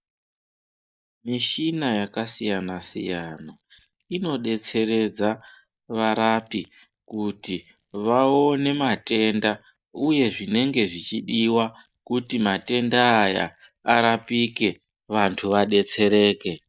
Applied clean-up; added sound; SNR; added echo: neural mask model DeepFilterNet 3.